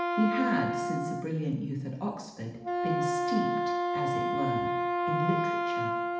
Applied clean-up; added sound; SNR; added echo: none; Wind instrument, woodwind instrument; -2 dB; reverberation time 0.8 s.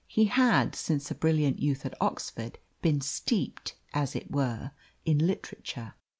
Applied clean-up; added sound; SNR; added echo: none; none; none; none.